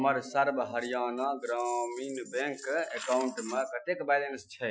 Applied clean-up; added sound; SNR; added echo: classical method Wiener filter.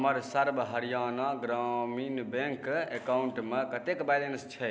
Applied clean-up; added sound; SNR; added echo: none; none; none; none.